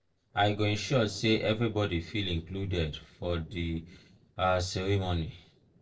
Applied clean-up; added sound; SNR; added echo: neural separator model SepFormer DNS4.